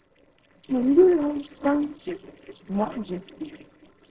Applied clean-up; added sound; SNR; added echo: neural separator model SepFormer DNS4.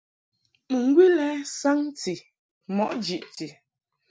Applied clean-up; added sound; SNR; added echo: none; none; none; none.